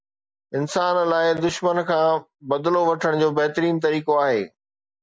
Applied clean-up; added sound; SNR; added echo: none; none; none; none.